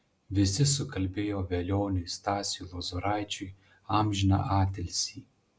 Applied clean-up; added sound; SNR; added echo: none; none; none; none.